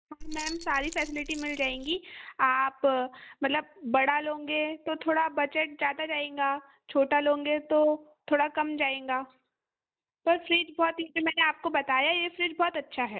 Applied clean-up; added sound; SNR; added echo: neural mask model DeepFilterNet 3.